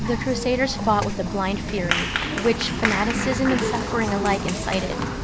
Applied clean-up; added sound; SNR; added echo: none; Applause; 1 dB; none.